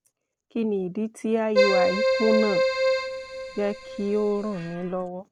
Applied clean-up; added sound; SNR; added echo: none; Keyboard (musical); -2 dB; none.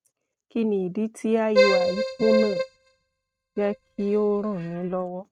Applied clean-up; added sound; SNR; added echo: neural mask model RNNoise.